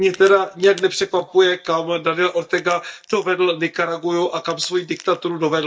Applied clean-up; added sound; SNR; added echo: neural mask model DeepFilterNet 3.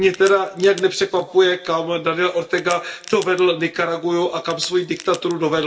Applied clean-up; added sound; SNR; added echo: none; Crack; 20 dB; reverberation time 0.8 s.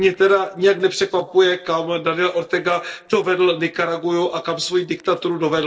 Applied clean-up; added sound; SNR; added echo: neural separator model SepFormer DNS4.